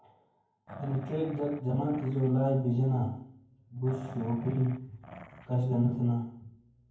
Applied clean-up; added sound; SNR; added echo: none; Growling; 16 dB; reverberation time 0.9 s.